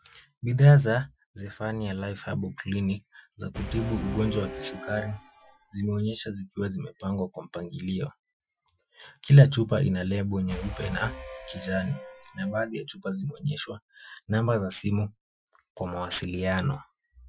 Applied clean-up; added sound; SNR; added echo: classical method Wiener filter.